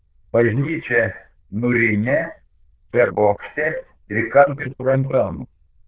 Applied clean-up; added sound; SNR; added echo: neural diffusion model UNIVERSE++.